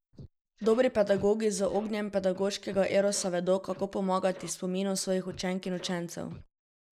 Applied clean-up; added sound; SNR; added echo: neural mask model Resemble Enhance denoiser.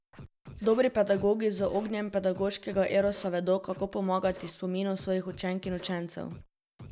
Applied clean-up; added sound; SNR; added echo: none; Scratching (performance technique); 20 dB; none.